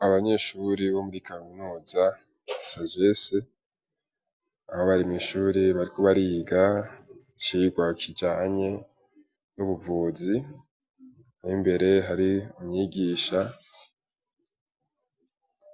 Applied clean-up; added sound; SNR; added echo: neural separator model SepFormer DNS4.